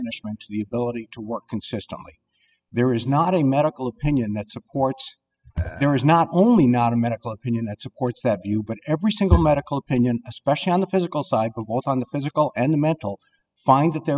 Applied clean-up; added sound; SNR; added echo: classical method spectral subtraction.